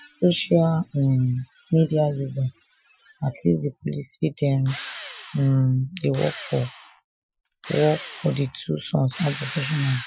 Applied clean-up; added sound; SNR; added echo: classical method Wiener filter.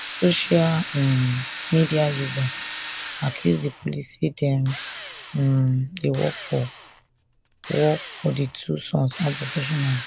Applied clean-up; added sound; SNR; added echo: none; Drill; 12 dB; none.